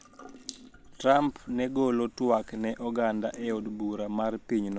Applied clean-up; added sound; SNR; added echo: none; Drip / Sink (filling or washing) / Water tap, faucet; 20 dB; none.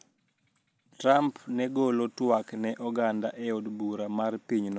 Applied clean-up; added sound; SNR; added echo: none; none; none; none.